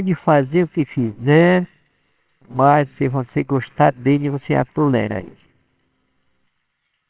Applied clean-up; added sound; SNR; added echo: neural separator model SepFormer WHAMR!.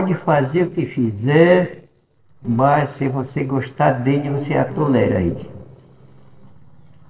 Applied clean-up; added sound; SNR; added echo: neural separator model SepFormer DNS4.